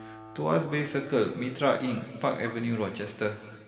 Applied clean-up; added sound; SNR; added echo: none; Acoustic guitar; 20 dB; reverberation time 2.1 s.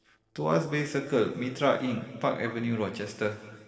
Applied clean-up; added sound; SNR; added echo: neural separator model SepFormer DNS4.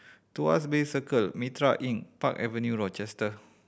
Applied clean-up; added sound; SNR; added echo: none; none; none; none.